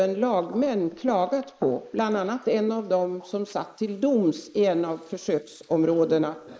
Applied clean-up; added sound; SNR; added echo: neural mask model Resemble Enhance denoiser.